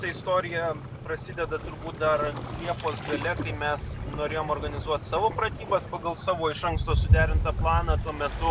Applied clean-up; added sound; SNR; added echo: none; Waves, surf; 1 dB; none.